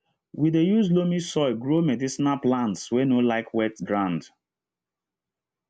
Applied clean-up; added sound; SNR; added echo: none; none; none; none.